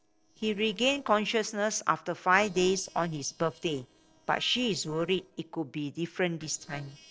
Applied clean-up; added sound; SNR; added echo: neural separator model SepFormer DNS4.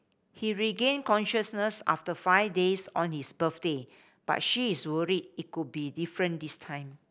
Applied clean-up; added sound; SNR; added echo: none; none; none; none.